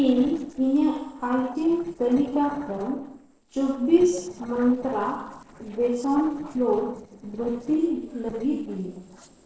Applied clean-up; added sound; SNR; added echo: neural separator model SepFormer DNS4.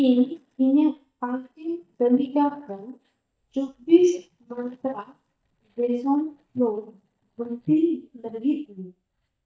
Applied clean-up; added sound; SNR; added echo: neural mask model DeepFilterNet 3.